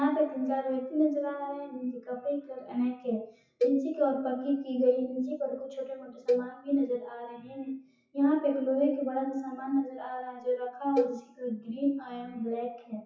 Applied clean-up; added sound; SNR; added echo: classical method WPE with log-MMSE.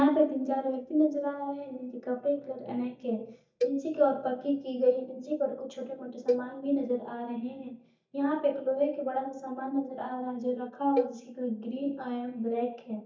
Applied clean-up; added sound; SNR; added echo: neural mask model DeepFilterNet 3.